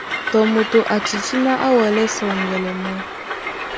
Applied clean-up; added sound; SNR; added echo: none; Train; 6 dB; none.